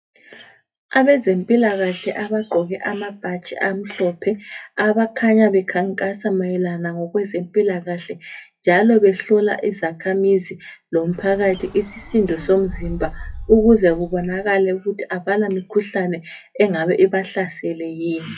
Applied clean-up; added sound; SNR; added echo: classical method WPE with log-MMSE.